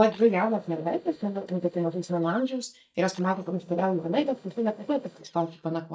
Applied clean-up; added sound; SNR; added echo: neural mask model DeepFilterNet 3.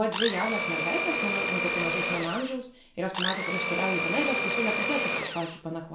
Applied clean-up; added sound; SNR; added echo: none; Domestic sounds, home sounds; -4 dB; reverberation time 0.4 s.